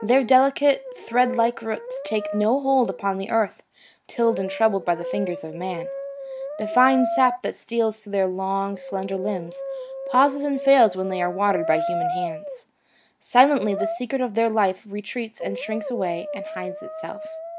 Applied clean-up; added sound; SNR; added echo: none; Brass instrument; 9 dB; none.